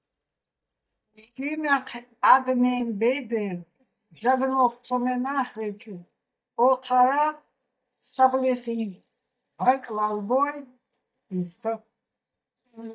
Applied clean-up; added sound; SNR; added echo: neural mask model DeepFilterNet 3.